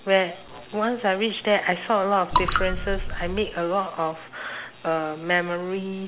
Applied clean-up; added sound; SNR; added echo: none; Raindrop / Drip; 0 dB; none.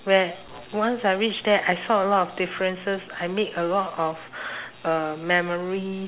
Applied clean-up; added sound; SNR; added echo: none; none; none; none.